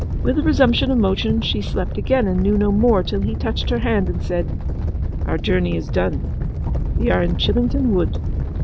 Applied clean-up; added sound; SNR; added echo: none; Animal; 1 dB; none.